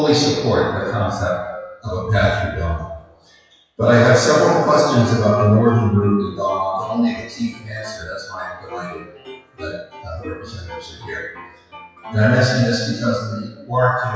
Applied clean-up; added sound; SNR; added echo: classical method WPE with log-MMSE.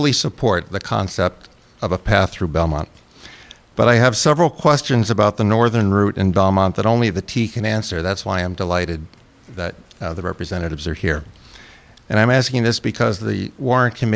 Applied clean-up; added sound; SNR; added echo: none; none; none; none.